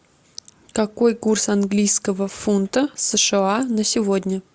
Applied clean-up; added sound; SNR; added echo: none; none; none; none.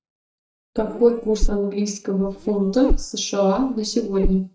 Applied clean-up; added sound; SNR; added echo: neural mask model DeepFilterNet 3.